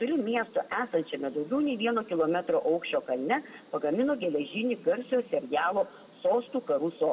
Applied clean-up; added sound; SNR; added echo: none; Cricket; 16 dB; reverberation time 0.7 s.